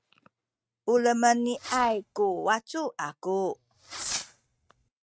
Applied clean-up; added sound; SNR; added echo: neural mask model RNNoise.